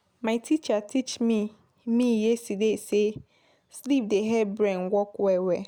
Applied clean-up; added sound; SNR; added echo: none; none; none; none.